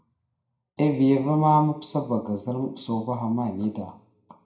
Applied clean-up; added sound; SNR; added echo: none; none; none; reverberation time 0.5 s.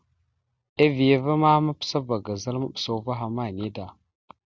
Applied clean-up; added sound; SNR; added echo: none; none; none; none.